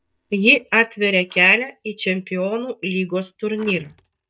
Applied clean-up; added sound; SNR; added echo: neural mask model DeepFilterNet 3.